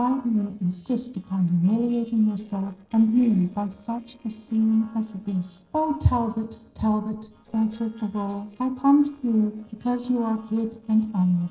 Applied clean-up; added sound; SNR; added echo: neural separator model SepFormer DNS4.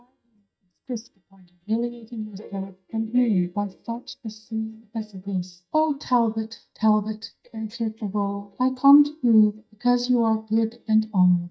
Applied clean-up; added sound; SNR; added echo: neural mask model DeepFilterNet 3.